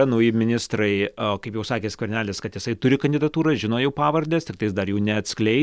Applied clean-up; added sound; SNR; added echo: none; none; none; none.